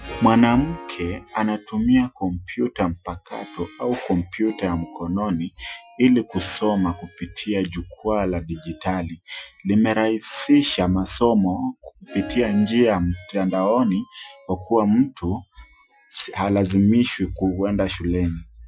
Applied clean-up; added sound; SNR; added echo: classical method Wiener filter.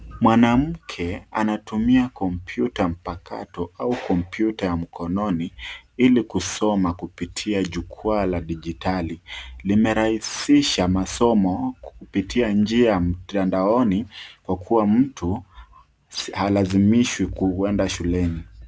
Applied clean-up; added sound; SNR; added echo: none; none; none; none.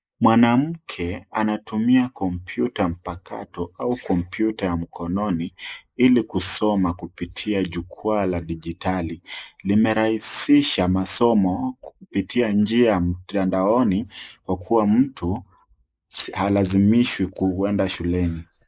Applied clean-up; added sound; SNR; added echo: neural mask model Resemble Enhance denoiser.